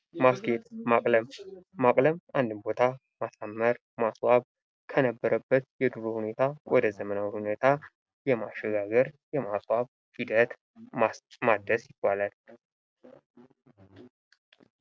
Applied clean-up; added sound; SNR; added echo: none; none; none; none.